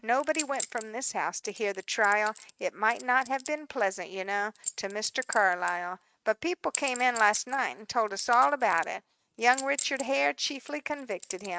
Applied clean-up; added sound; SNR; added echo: neural mask model RNNoise.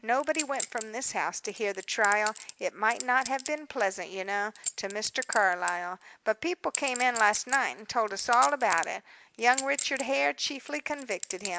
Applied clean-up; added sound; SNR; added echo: none; Chink, clink; 11 dB; none.